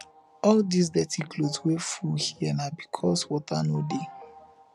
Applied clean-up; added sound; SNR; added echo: none; Organ; 20 dB; none.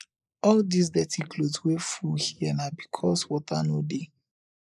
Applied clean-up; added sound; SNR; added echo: neural mask model Resemble Enhance denoiser.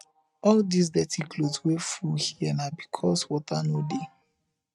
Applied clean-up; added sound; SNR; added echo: neural mask model RNNoise.